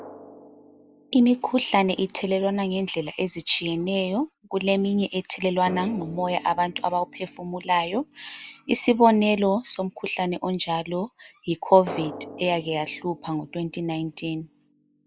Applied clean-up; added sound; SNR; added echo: none; Drum; 20 dB; none.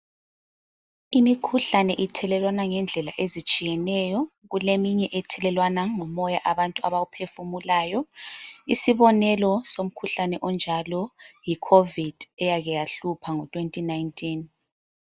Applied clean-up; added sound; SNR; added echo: none; none; none; none.